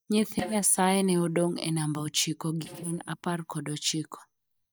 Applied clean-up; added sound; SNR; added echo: neural mask model DeepFilterNet 3.